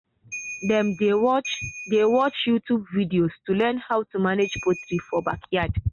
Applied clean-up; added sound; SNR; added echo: neural mask model RNNoise.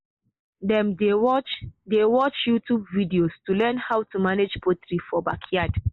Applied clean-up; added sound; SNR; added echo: neural mask model Resemble Enhance denoiser.